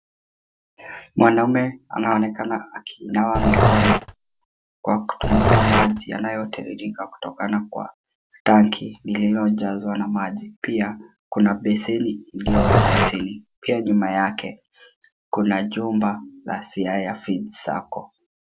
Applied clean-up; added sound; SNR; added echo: none; Growling; -4 dB; none.